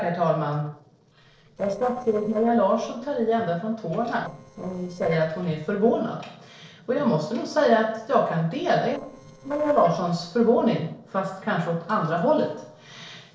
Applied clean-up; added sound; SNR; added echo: neural separator model SepFormer DNS4.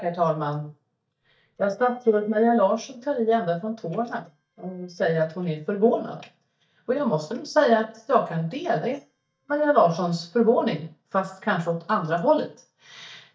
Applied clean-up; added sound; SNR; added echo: neural mask model DeepFilterNet 3.